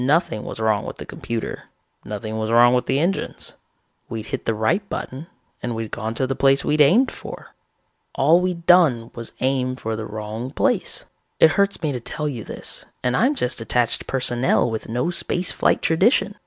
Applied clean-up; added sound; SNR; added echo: none; none; none; none.